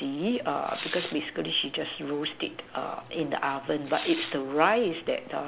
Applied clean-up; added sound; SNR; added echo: none; Tearing; 13 dB; none.